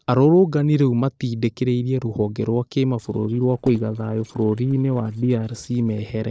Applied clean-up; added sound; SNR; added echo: neural separator model SepFormer DNS4.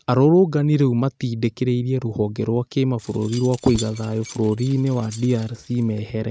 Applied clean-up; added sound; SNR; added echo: neural mask model RNNoise.